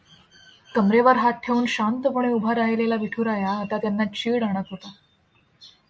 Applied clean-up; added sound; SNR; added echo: none; none; none; none.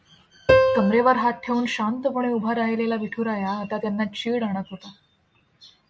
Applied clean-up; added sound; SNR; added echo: none; Piano; 1 dB; none.